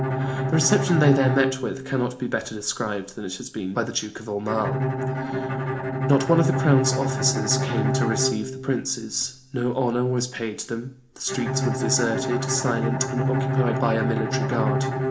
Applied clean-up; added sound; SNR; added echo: none; Bowed string instrument; 1 dB; reverberation time 0.4 s.